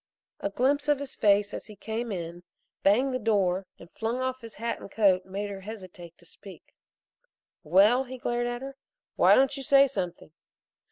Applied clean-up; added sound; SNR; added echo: none; none; none; none.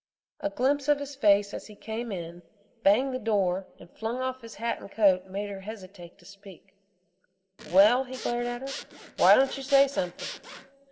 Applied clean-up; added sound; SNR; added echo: none; Zipper (clothing) / Sawing; 14 dB; reverberation time 0.8 s.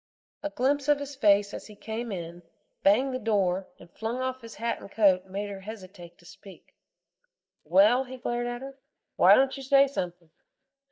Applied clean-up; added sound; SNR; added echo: neural mask model DeepFilterNet 3.